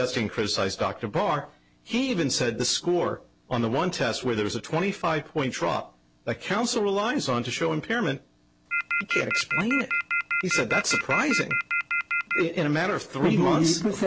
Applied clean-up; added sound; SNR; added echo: none; Telephone; 1 dB; none.